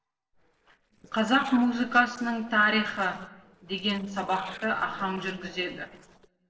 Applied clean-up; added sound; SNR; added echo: neural separator model SepFormer DNS4.